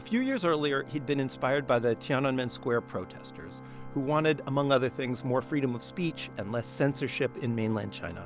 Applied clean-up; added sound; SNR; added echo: none; Organ; 16 dB; none.